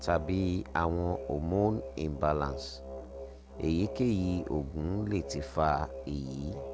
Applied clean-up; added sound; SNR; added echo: none; Musical instrument; 11 dB; none.